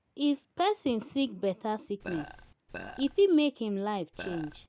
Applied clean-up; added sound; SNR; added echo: none; Burping, eructation; 13 dB; none.